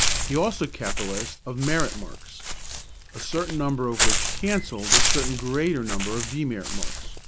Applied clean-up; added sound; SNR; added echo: none; Walk, footsteps / Bird; -3 dB; none.